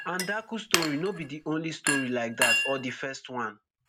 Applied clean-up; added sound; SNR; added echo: none; Chink, clink; 0 dB; none.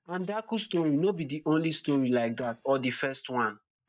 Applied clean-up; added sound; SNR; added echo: neural mask model DeepFilterNet 3.